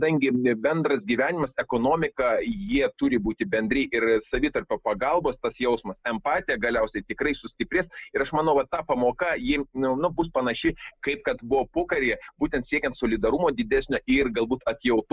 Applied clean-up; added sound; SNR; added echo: neural mask model Resemble Enhance denoiser.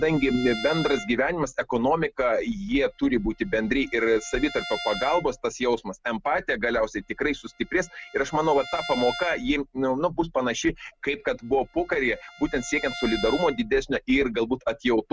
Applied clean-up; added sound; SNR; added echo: none; Bowed string instrument; 16 dB; none.